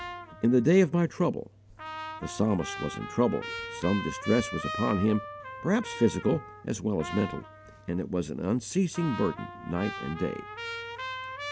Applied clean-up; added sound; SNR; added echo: none; Trumpet; 11 dB; none.